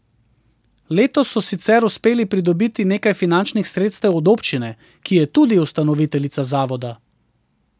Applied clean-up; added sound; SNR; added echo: none; none; none; none.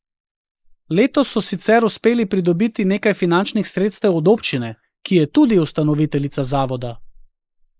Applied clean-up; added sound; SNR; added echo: neural mask model Resemble Enhance denoiser.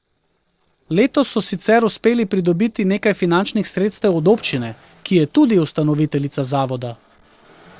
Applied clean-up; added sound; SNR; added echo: neural separator model SepFormer DNS4.